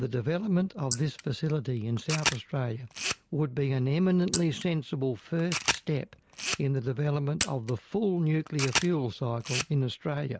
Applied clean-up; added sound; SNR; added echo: neural mask model Resemble Enhance denoiser.